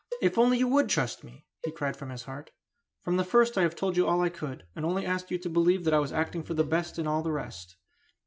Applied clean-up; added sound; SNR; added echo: none; Cowbell; 15 dB; none.